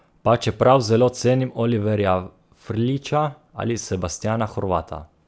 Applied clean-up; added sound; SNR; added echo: none; none; none; none.